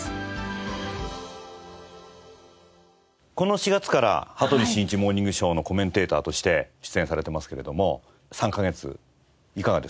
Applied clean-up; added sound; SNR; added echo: none; none; none; none.